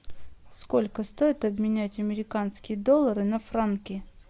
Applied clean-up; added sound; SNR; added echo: none; none; none; none.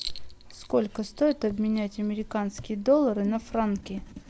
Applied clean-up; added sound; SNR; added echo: none; Writing; 17 dB; none.